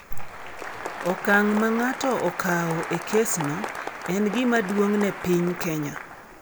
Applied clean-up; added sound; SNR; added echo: none; Applause; 9 dB; none.